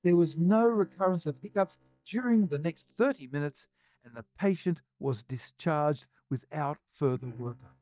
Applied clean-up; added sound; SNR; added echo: neural mask model DeepFilterNet 3.